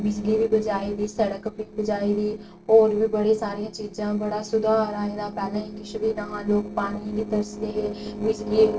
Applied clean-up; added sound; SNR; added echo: neural separator model SepFormer DNS4.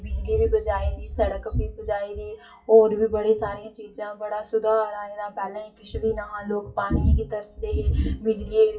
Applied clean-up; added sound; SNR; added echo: classical method WPE with log-MMSE.